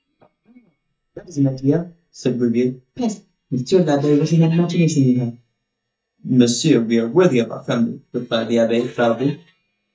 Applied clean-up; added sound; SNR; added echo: neural mask model DeepFilterNet 3.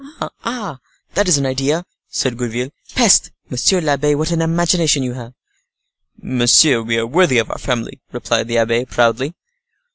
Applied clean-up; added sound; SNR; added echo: none; none; none; none.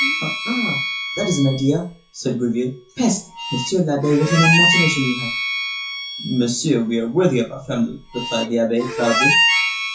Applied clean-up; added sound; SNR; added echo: classical method WPE with log-MMSE.